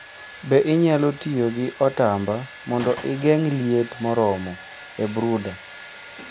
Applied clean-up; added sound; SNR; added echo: none; Gunshot, gunfire + Domestic sounds, home sounds; 17 dB; none.